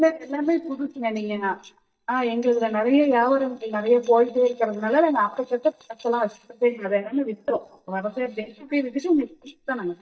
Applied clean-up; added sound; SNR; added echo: neural mask model DeepFilterNet 3.